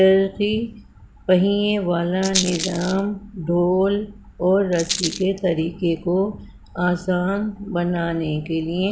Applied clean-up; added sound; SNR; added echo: none; Rattle; 13 dB; none.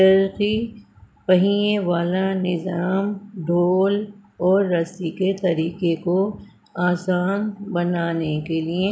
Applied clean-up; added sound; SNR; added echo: none; none; none; none.